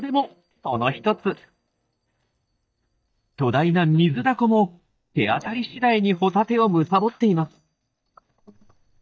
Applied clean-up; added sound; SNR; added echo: neural mask model DeepFilterNet 3.